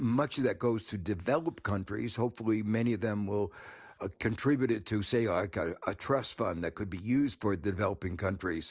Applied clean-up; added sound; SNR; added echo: none; none; none; none.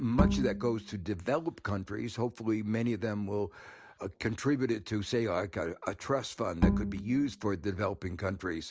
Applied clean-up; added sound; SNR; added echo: none; Bowed string instrument; -1 dB; none.